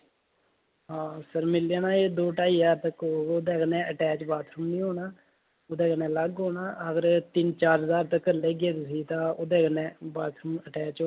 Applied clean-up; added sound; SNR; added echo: none; none; none; none.